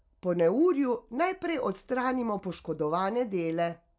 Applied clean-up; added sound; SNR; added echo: none; none; none; none.